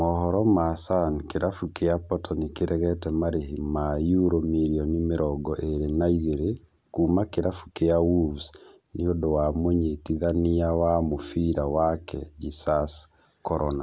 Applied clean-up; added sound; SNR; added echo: none; Ringtone; 20 dB; none.